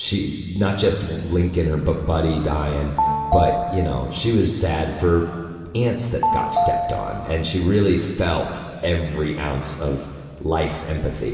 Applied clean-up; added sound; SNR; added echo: none; Telephone; 3 dB; reverberation time 2.3 s.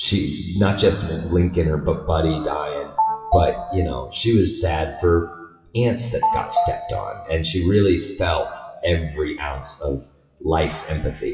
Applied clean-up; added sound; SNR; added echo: classical method WPE with log-MMSE.